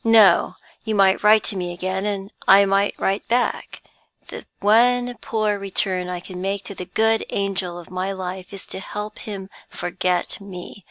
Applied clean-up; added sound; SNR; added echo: none; none; none; none.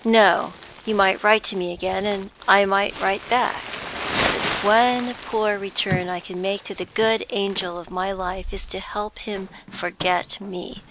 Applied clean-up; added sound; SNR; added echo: none; Crumpling, crinkling; 10 dB; none.